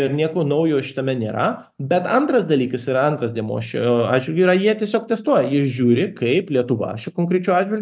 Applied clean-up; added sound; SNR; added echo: none; none; none; none.